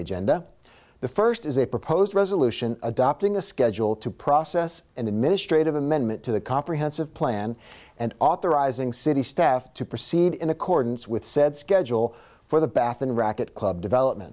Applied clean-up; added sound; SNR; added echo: none; none; none; none.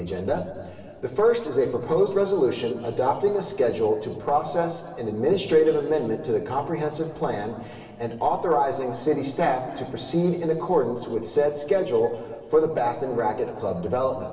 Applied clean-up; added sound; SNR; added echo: none; none; none; reverberation time 2.4 s.